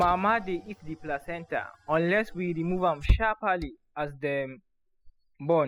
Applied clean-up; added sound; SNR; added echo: classical method spectral subtraction.